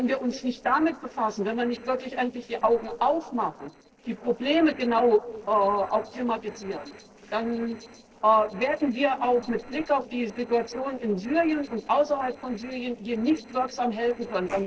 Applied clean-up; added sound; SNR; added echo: neural separator model SepFormer DNS4.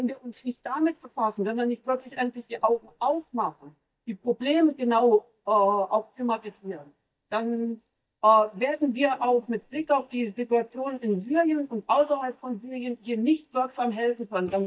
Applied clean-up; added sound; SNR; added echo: neural mask model DeepFilterNet 3.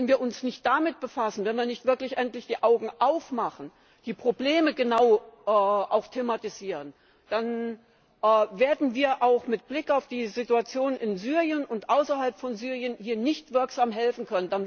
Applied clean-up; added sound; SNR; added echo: none; none; none; none.